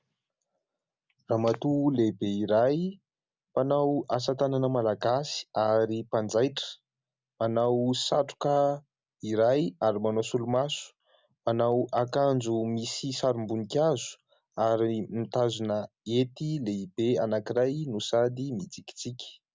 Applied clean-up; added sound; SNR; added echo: none; none; none; none.